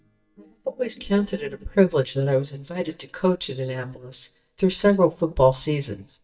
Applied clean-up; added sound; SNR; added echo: neural mask model DeepFilterNet 3.